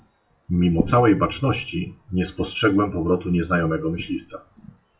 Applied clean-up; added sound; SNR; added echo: classical method WPE with log-MMSE.